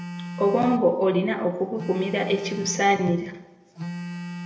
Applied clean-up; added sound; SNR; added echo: none; Telephone; 11 dB; reverberation time 0.9 s.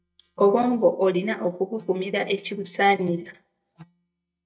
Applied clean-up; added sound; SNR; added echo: neural mask model DeepFilterNet 3.